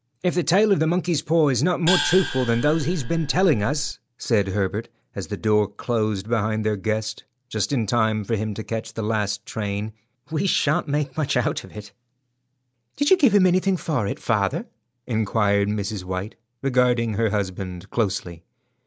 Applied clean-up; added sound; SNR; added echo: none; Gong; 5 dB; none.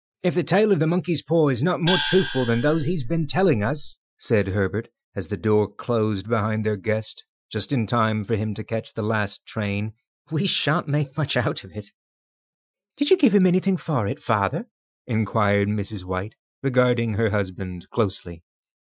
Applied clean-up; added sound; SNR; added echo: classical method Wiener filter.